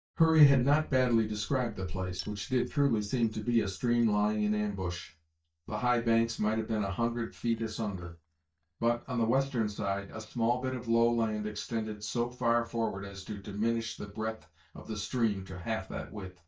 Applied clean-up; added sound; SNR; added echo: neural mask model DeepFilterNet 3.